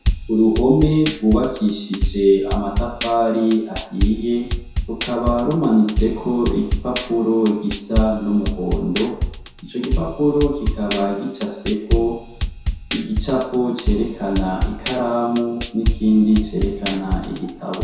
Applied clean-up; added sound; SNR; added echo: none; Drum kit; 4 dB; reverberation time 0.7 s.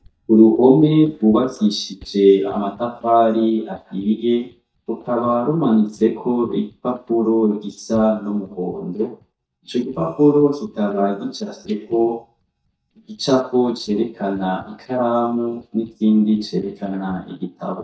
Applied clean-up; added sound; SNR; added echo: neural mask model DeepFilterNet 3.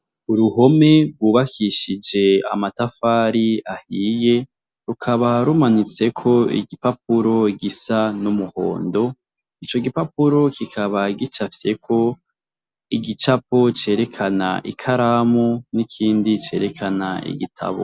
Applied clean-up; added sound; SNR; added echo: none; none; none; none.